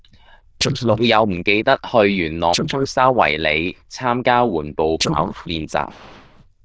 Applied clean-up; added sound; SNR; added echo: neural diffusion model UNIVERSE++.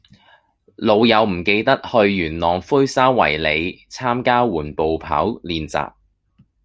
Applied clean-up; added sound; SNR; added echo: none; none; none; none.